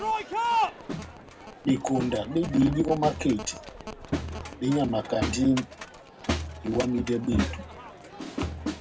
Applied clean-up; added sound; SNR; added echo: none; Crowd; 4 dB; reverberation time 0.3 s.